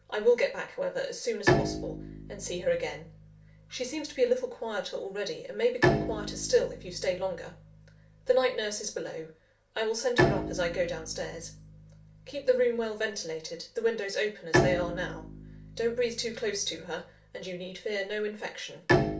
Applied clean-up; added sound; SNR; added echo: none; Bowed string instrument; 3 dB; reverberation time 0.3 s.